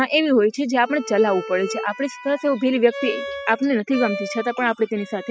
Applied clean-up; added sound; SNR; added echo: classical method spectral subtraction.